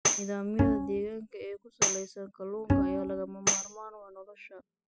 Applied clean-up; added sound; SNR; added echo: classical method spectral subtraction.